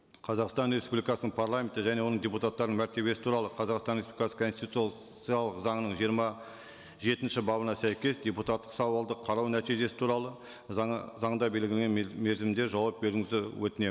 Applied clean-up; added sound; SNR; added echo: none; none; none; none.